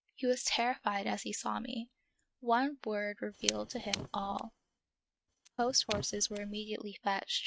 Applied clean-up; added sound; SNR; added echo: neural mask model RNNoise.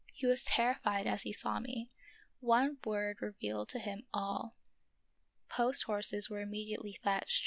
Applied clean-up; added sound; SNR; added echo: none; none; none; none.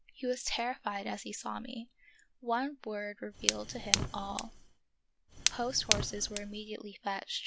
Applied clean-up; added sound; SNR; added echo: none; Fire; -2 dB; none.